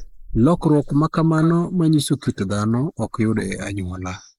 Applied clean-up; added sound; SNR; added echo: neural mask model Resemble Enhance denoiser.